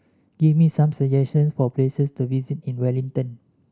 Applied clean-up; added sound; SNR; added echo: none; none; none; none.